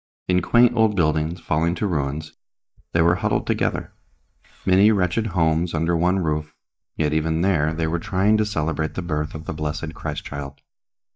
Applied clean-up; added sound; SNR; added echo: neural mask model DeepFilterNet 3.